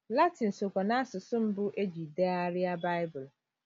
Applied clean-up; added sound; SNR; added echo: none; none; none; none.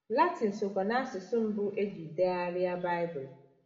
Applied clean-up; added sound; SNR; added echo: none; none; none; reverberation time 0.7 s.